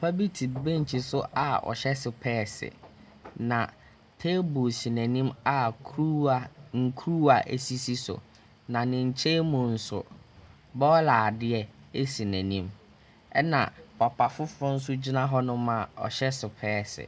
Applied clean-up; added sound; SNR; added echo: none; none; none; none.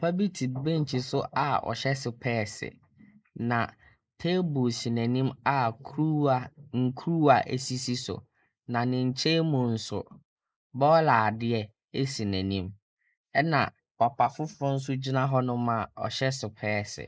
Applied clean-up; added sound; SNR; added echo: neural mask model Resemble Enhance denoiser.